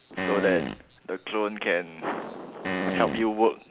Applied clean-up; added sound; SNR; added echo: none; Fart; 2 dB; none.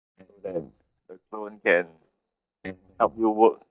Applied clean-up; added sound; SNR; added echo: neural mask model DeepFilterNet 3.